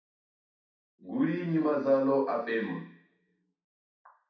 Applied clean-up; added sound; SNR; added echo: none; none; none; reverberation time 0.6 s.